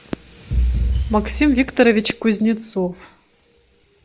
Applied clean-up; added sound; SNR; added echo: none; Fireworks; 20 dB; none.